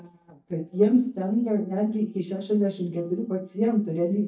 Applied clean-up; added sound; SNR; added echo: neural mask model DeepFilterNet 3.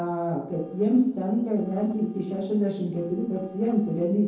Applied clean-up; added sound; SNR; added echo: neural separator model SepFormer DNS4.